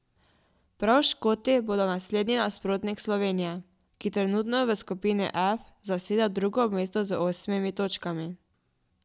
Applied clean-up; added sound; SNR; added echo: none; none; none; none.